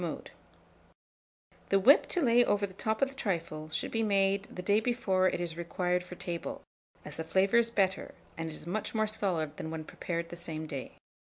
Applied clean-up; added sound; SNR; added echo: none; none; none; none.